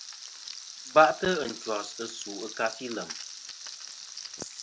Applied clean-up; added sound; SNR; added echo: none; Frying (food); 11 dB; none.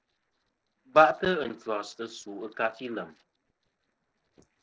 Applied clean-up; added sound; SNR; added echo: neural separator model SepFormer DNS4.